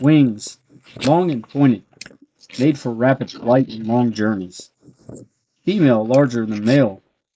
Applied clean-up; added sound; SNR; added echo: neural mask model Resemble Enhance denoiser.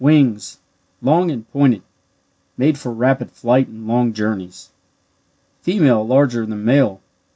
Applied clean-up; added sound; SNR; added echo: none; none; none; none.